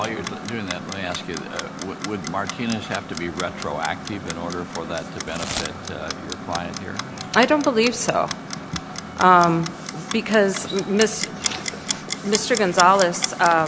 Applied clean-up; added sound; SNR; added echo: none; Clock + Packing tape, duct tape / Tearing; 8 dB; none.